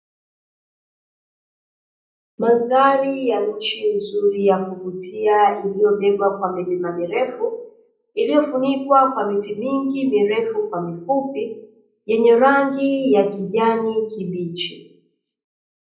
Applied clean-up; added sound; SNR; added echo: none; none; none; reverberation time 0.6 s.